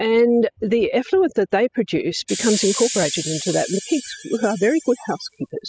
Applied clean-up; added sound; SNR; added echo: classical method spectral subtraction.